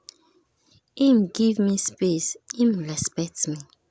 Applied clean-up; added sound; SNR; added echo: none; none; none; none.